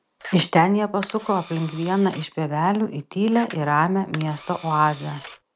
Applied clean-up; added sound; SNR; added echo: none; Camera; 17 dB; none.